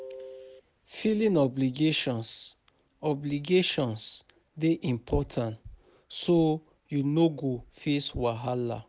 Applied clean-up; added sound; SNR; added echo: none; none; none; none.